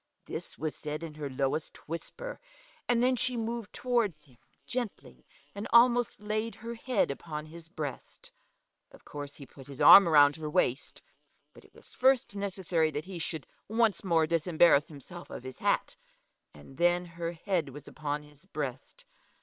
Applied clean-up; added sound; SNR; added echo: neural separator model SepFormer WHAM!.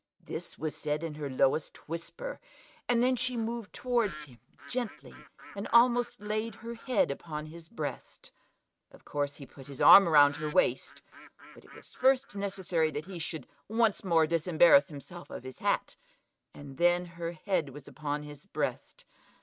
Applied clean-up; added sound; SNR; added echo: neural mask model RNNoise.